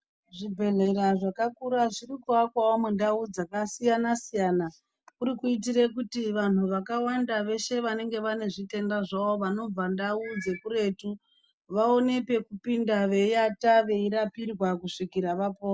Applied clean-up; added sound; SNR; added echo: none; none; none; none.